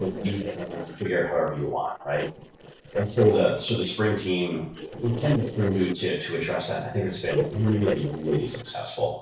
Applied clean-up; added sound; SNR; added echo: neural separator model SepFormer DNS4.